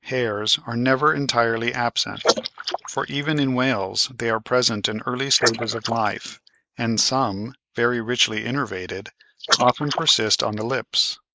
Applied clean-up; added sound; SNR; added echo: neural mask model Resemble Enhance denoiser.